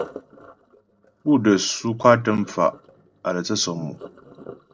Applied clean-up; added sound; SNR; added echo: neural separator model SepFormer DNS4.